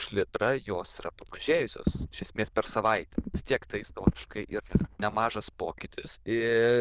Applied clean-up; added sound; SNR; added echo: neural diffusion model UNIVERSE++.